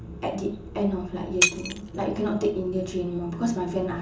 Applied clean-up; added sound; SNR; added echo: none; Shatter; 4 dB; reverberation time 0.8 s.